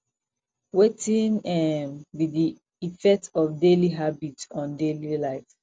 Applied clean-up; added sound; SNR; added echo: none; none; none; none.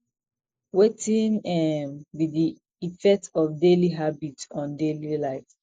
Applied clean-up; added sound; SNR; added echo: neural mask model Resemble Enhance denoiser.